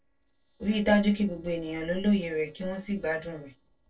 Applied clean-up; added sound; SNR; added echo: neural separator model SepFormer DNS4.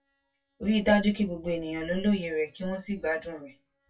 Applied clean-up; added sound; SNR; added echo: classical method WPE with log-MMSE.